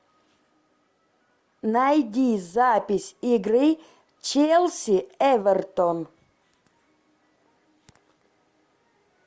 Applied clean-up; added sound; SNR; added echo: none; none; none; none.